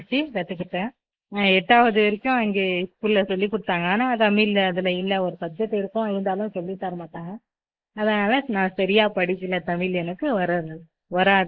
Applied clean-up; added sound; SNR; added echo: neural mask model Resemble Enhance denoiser.